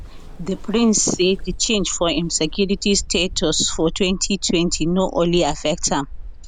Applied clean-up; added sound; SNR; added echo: none; Mechanical fan; 10 dB; none.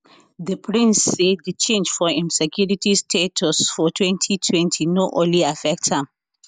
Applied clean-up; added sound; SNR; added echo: none; none; none; none.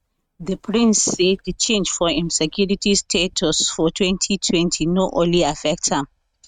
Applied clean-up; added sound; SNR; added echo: neural mask model RNNoise.